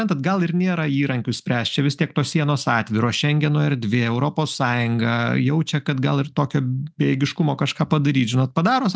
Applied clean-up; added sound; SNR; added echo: none; none; none; none.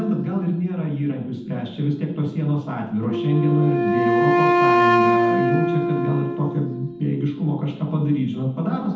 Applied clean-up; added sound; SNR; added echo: none; Wind instrument, woodwind instrument; 0 dB; reverberation time 0.8 s.